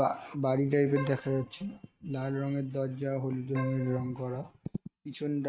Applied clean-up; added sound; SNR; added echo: neural mask model RNNoise.